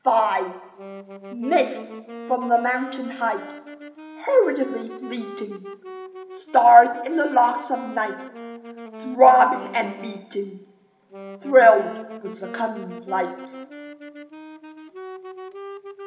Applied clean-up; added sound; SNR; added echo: none; Wind instrument, woodwind instrument; 16 dB; reverberation time 1.1 s.